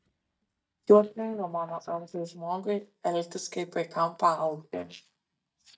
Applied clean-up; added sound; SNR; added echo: neural mask model DeepFilterNet 3.